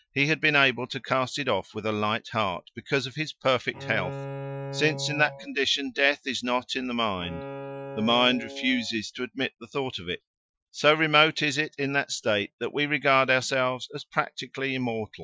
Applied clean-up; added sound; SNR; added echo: classical method Wiener filter.